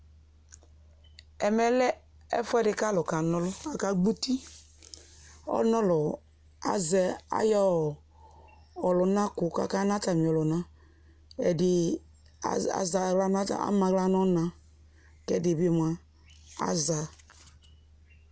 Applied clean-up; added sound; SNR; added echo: none; none; none; none.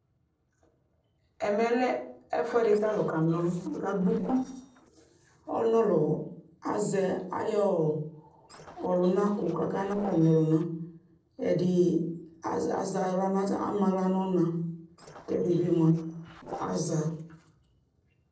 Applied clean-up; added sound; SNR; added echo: neural separator model SepFormer DNS4.